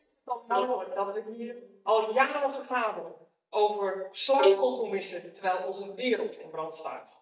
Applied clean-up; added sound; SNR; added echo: neural mask model DeepFilterNet 3.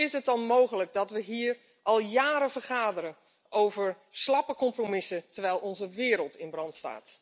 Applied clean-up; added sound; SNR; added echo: none; none; none; none.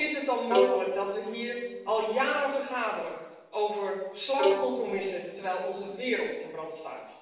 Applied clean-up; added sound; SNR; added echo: none; Bowed string instrument; 4 dB; reverberation time 0.9 s.